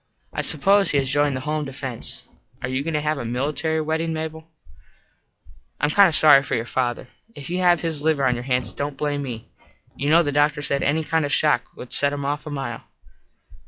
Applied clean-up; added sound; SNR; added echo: classical method log-MMSE.